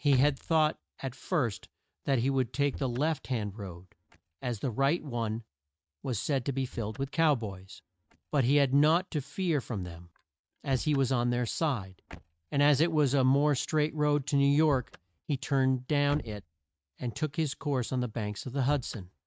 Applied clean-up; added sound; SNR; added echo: neural mask model RNNoise.